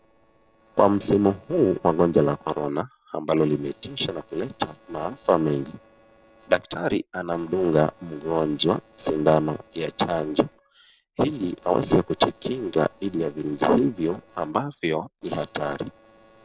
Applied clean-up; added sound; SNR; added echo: neural separator model SepFormer DNS4.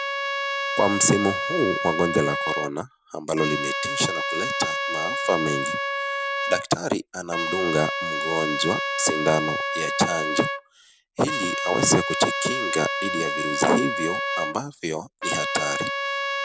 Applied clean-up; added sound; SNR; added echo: none; Trumpet; 1 dB; none.